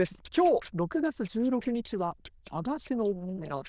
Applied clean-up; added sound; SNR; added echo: neural diffusion model UNIVERSE++.